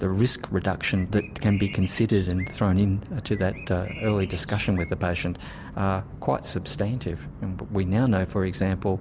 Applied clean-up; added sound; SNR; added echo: none; Bird; 19 dB; none.